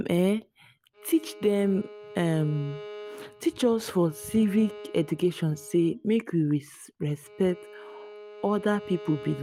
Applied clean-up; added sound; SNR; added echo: none; Bowed string instrument; 17 dB; none.